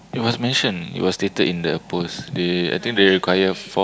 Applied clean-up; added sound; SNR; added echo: none; none; none; none.